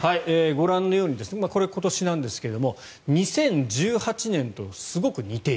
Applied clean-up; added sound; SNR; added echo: none; none; none; none.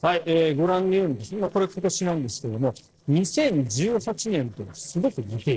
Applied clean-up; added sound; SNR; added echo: neural separator model SepFormer DNS4.